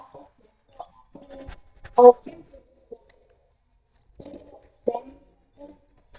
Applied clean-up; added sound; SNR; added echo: neural mask model DeepFilterNet 3.